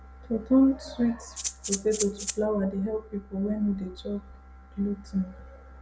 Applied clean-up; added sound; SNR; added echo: none; Rattle (instrument); 5 dB; none.